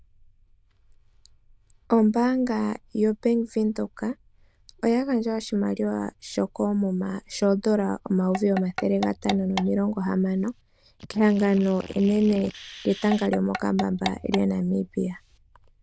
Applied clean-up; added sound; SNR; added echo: neural diffusion model UNIVERSE++.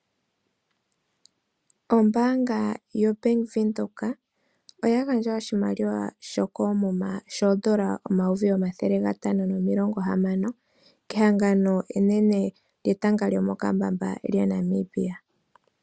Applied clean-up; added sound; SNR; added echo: none; none; none; none.